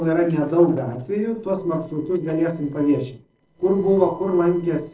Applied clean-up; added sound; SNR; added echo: neural separator model SepFormer DNS4.